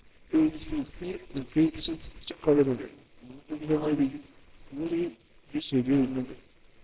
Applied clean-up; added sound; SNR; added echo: neural separator model SepFormer WHAMR!.